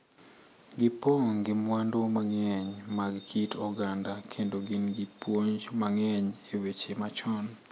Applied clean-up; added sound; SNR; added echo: none; none; none; none.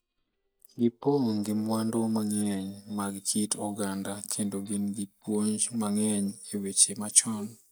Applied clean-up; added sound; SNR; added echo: neural mask model DeepFilterNet 3.